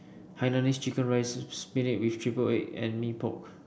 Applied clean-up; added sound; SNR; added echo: none; none; none; none.